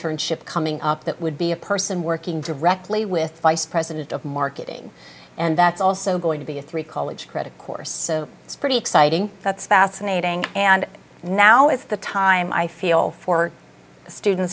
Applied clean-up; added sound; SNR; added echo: none; none; none; none.